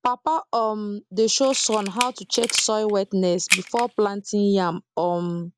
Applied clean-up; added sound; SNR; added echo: none; Camera; 6 dB; none.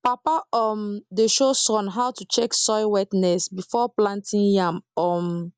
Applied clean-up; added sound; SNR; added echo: none; none; none; none.